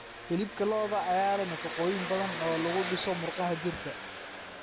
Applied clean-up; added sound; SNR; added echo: none; Engine; 7 dB; none.